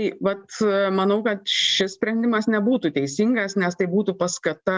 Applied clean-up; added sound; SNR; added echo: none; none; none; none.